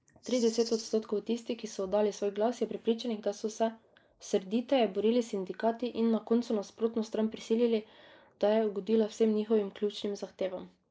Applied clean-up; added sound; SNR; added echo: neural mask model Resemble Enhance denoiser.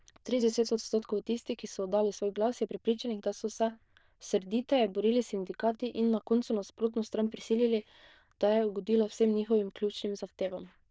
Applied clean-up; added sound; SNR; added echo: neural diffusion model UNIVERSE++.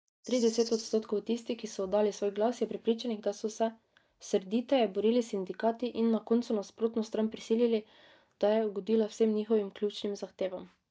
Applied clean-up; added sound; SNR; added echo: neural mask model DeepFilterNet 3.